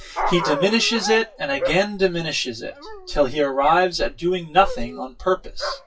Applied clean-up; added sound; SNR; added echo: classical method WPE with log-MMSE.